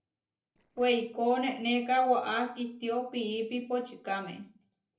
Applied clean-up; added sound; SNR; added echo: neural separator model SepFormer DNS4.